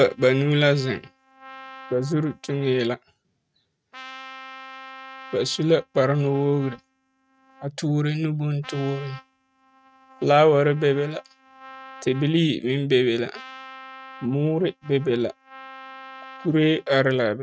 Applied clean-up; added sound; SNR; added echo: neural mask model RNNoise.